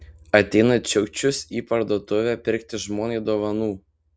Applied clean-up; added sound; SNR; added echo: none; none; none; none.